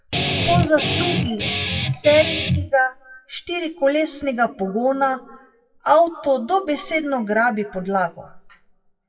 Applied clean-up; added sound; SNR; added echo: classical method WPE with log-MMSE.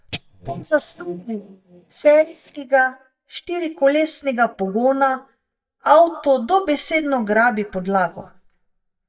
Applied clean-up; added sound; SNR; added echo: neural mask model DeepFilterNet 3.